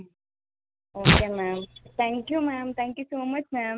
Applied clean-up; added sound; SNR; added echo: none; Tearing; -4 dB; none.